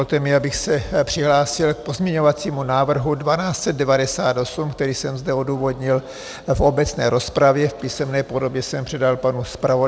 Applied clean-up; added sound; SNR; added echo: none; none; none; none.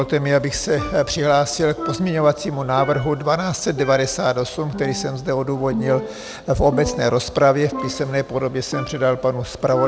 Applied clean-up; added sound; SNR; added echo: none; Percussion; 13 dB; none.